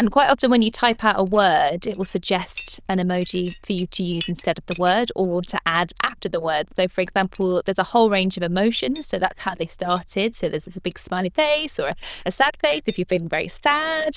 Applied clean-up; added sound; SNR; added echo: neural diffusion model UNIVERSE++.